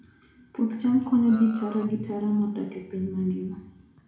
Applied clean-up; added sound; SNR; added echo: none; Burping, eructation; 18 dB; reverberation time 0.6 s.